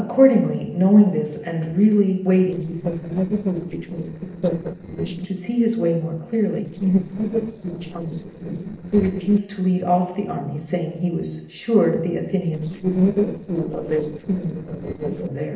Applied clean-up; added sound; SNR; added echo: neural separator model SepFormer DNS4.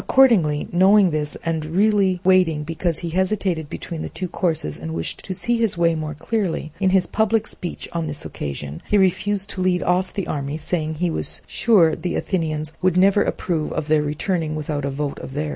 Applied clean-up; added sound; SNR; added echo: none; none; none; none.